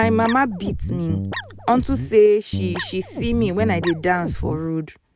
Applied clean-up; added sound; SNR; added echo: none; Guitar; 6 dB; none.